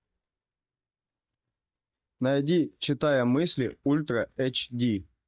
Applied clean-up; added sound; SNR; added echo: neural mask model DeepFilterNet 3.